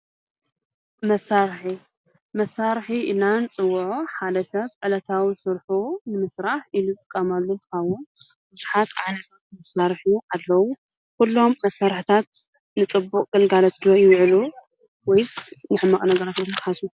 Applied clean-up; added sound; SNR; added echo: none; none; none; none.